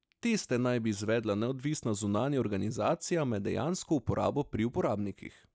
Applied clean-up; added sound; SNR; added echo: none; none; none; none.